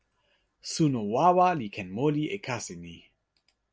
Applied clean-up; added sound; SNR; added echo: none; none; none; none.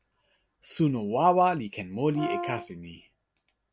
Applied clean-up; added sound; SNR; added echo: none; Brass instrument; 7 dB; none.